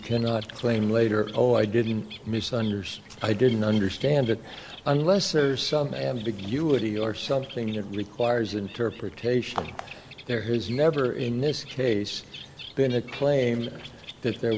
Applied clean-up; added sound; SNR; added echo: none; Bird; 19 dB; none.